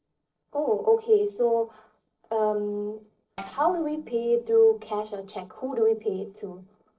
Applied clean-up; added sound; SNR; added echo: neural separator model SepFormer DNS4.